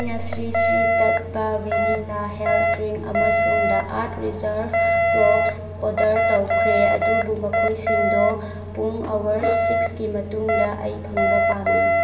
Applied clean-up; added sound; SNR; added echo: none; Alarm; -3 dB; reverberation time 2.2 s.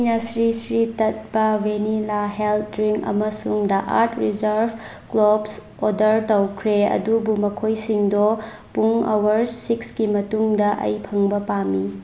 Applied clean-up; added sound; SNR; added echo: none; none; none; none.